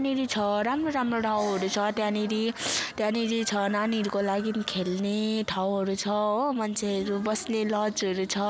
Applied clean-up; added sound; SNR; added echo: none; none; none; none.